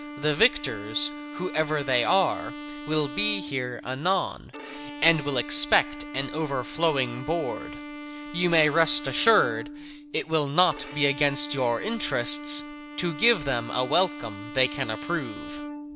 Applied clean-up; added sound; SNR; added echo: none; Bowed string instrument; 13 dB; none.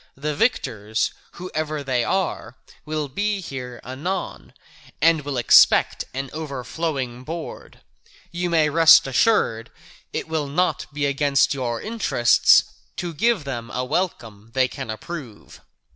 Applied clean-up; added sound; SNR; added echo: none; none; none; none.